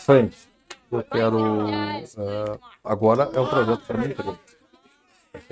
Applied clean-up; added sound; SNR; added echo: neural mask model RNNoise.